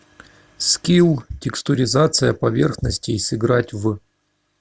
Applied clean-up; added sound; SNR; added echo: none; none; none; none.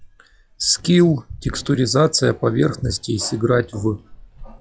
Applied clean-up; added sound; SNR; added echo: classical method log-MMSE.